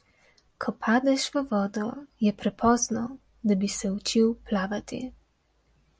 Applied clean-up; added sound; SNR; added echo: none; none; none; none.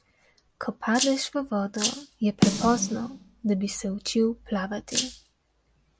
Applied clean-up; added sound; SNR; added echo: none; Rattle (instrument) + Snare drum; 2 dB; none.